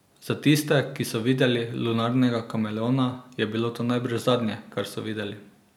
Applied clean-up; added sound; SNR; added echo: none; none; none; none.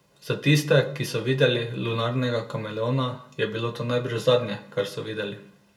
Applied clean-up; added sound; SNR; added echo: none; none; none; reverberation time 0.2 s.